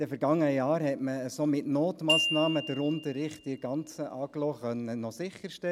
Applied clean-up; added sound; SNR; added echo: none; Glockenspiel; 6 dB; none.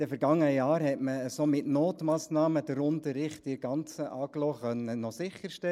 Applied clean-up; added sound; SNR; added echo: neural mask model Resemble Enhance denoiser.